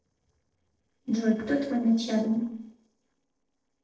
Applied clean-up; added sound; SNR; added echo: neural separator model SepFormer DNS4.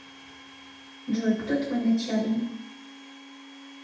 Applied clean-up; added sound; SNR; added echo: none; Domestic sounds, home sounds; 16 dB; reverberation time 0.8 s.